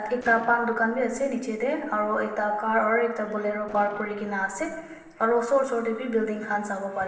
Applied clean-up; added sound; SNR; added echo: neural separator model SepFormer DNS4.